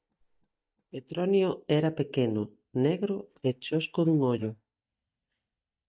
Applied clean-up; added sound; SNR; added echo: neural mask model DeepFilterNet 3.